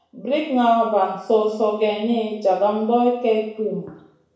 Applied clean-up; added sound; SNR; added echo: none; none; none; reverberation time 0.7 s.